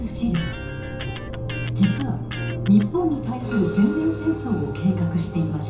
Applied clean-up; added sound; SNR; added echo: none; Electric guitar; 14 dB; reverberation time 0.6 s.